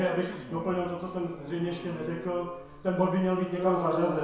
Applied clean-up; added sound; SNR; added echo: none; Dog; 9 dB; reverberation time 0.7 s.